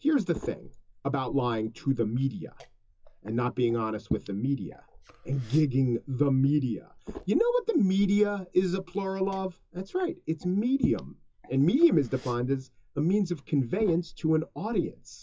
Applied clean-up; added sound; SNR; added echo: classical method WPE with log-MMSE.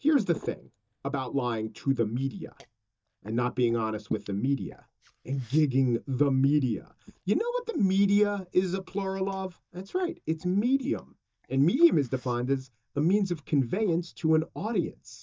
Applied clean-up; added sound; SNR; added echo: neural mask model DeepFilterNet 3.